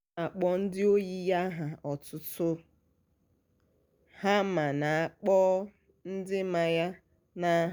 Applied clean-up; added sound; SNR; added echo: none; none; none; none.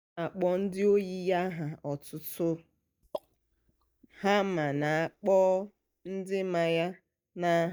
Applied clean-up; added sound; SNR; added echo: neural mask model DeepFilterNet 3.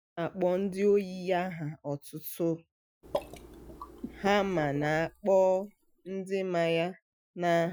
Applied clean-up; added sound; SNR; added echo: classical method Wiener filter.